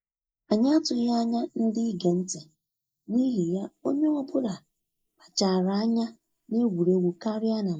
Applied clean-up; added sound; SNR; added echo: neural mask model Resemble Enhance denoiser.